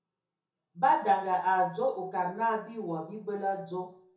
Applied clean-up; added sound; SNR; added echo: none; none; none; reverberation time 0.7 s.